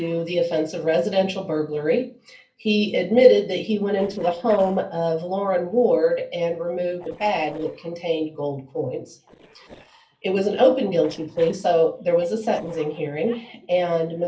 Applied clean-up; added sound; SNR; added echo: neural separator model SepFormer DNS4.